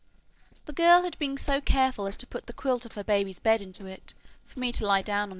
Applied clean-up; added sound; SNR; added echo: neural separator model SepFormer DNS4.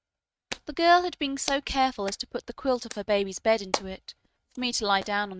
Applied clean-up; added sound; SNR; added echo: neural mask model RNNoise.